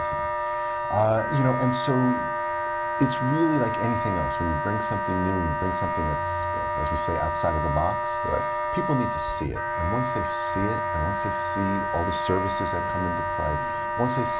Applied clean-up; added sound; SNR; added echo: none; Wind instrument, woodwind instrument; 0 dB; none.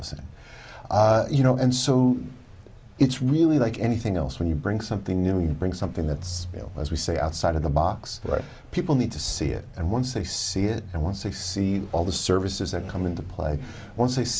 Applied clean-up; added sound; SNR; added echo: none; none; none; none.